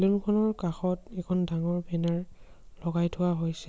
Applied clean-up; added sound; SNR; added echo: none; none; none; none.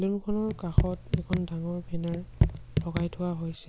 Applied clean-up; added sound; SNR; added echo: none; Raindrop / Drip; -2 dB; none.